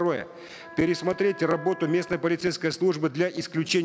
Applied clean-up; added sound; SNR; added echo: none; Wind instrument, woodwind instrument; 17 dB; none.